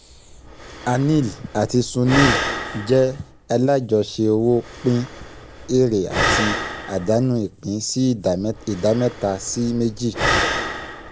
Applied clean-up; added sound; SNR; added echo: none; Breathing; 6 dB; none.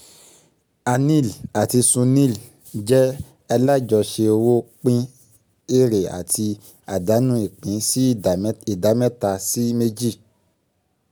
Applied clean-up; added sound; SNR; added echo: none; none; none; none.